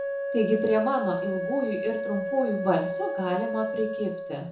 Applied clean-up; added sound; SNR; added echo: none; Wind instrument, woodwind instrument; 3 dB; reverberation time 0.5 s.